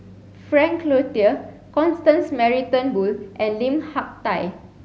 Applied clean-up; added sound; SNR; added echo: none; none; none; none.